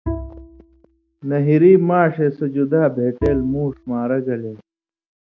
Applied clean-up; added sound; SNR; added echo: none; Bowed string instrument; 14 dB; none.